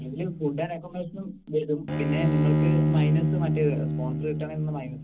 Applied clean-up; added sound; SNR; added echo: none; Bowed string instrument; -4 dB; reverberation time 0.4 s.